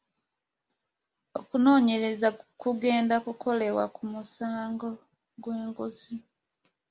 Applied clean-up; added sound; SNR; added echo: none; none; none; none.